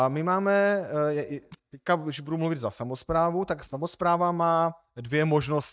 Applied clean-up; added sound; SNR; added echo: neural mask model DeepFilterNet 3.